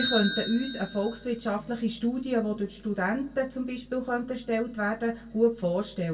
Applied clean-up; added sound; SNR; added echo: none; Bicycle; 9 dB; reverberation time 0.1 s.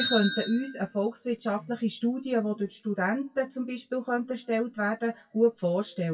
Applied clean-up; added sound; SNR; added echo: classical method WPE with log-MMSE.